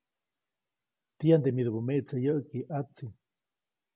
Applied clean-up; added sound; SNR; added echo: none; none; none; none.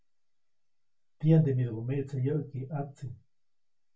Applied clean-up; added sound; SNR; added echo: none; none; none; reverberation time 0.2 s.